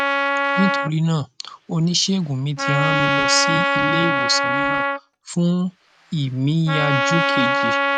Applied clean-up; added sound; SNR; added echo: neural mask model RNNoise.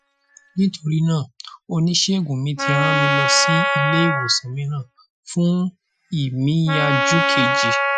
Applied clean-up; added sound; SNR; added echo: classical method Wiener filter.